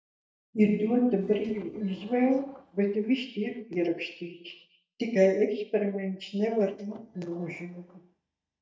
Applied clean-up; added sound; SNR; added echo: neural mask model DeepFilterNet 3.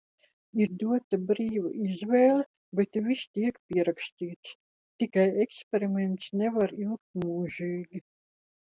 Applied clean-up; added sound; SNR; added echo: none; none; none; none.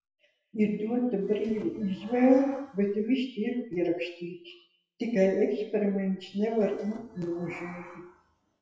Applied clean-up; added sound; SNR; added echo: classical method WPE with log-MMSE.